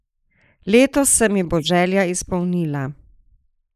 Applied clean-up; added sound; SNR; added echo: neural mask model Resemble Enhance denoiser.